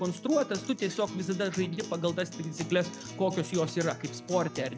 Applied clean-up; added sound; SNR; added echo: none; Acoustic guitar; 11 dB; none.